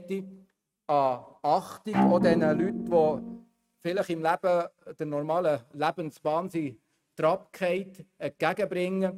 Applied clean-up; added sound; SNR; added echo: neural mask model RNNoise.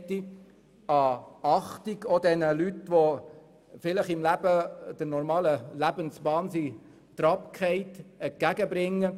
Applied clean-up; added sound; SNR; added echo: none; none; none; none.